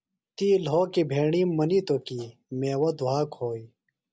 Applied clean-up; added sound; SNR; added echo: none; none; none; none.